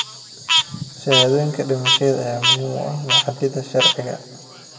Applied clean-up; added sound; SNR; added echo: none; Frog; -1 dB; reverberation time 1.2 s.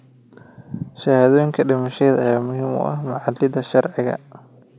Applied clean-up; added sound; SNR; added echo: none; none; none; none.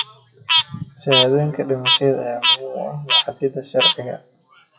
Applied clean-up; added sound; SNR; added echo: classical method WPE with log-MMSE.